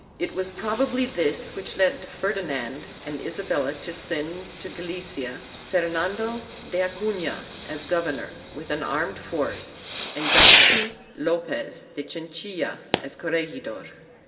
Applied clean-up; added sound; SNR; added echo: none; Fireworks; 0 dB; reverberation time 2.0 s.